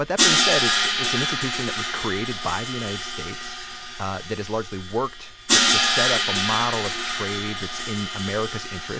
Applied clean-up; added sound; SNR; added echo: none; Crash cymbal; -4 dB; none.